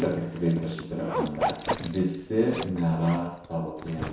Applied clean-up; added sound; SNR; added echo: none; Zipper (clothing); 6 dB; reverberation time 0.7 s.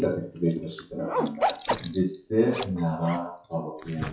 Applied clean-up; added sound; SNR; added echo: classical method WPE with log-MMSE.